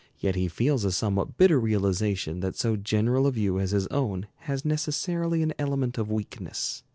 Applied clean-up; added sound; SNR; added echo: none; none; none; none.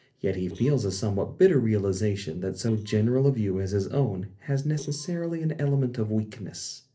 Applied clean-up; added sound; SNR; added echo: neural separator model SepFormer DNS4.